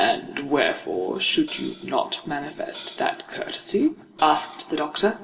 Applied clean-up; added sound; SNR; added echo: none; Hi-hat; 13 dB; reverberation time 0.9 s.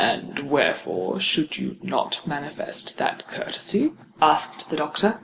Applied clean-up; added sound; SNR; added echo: none; none; none; none.